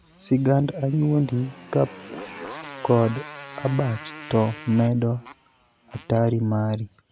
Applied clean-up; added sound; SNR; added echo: none; Motorcycle; 17 dB; none.